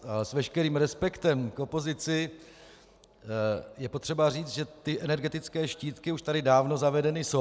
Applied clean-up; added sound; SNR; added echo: none; none; none; none.